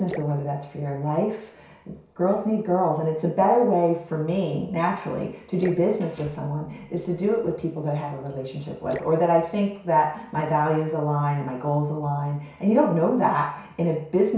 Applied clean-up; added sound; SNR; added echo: none; Drip / Splash, splatter; 20 dB; reverberation time 0.6 s.